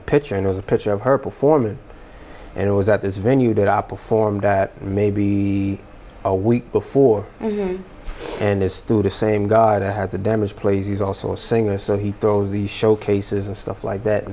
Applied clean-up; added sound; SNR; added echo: none; none; none; none.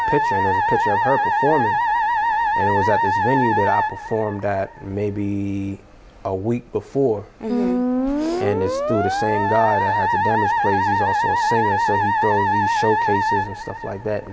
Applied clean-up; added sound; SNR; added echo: none; Musical instrument; -3 dB; none.